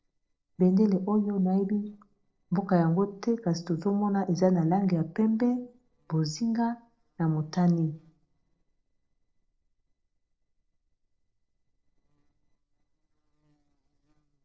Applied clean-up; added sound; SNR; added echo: neural separator model SepFormer DNS4.